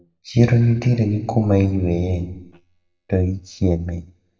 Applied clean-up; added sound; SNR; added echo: neural mask model DeepFilterNet 3.